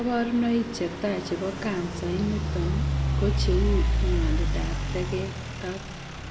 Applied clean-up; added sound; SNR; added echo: none; Idling / Truck; -2 dB; reverberation time 1.0 s.